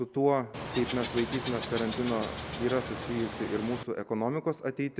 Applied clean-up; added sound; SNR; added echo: none; Water / Bird; 5 dB; none.